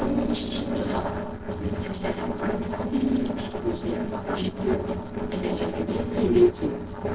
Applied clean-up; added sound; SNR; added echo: neural separator model SepFormer DNS4.